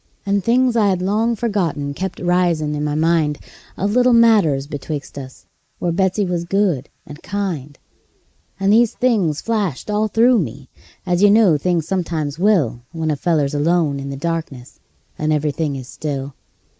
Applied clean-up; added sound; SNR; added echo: neural mask model Resemble Enhance denoiser.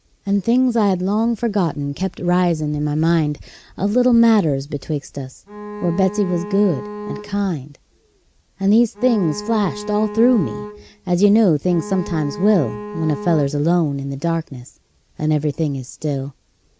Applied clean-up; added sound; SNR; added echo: none; Bowed string instrument; 11 dB; none.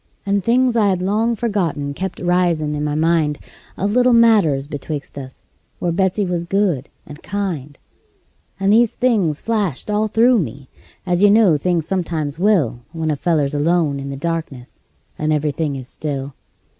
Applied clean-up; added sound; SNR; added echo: none; none; none; none.